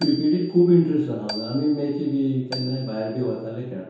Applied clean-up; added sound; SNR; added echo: none; Marimba, xylophone; 16 dB; reverberation time 0.8 s.